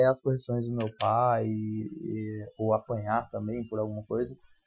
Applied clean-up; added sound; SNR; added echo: classical method Wiener filter.